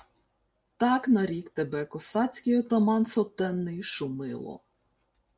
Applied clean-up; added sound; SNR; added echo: none; none; none; none.